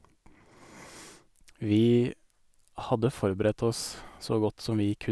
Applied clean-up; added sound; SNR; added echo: none; none; none; none.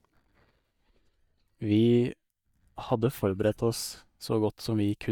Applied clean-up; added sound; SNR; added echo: neural mask model DeepFilterNet 3.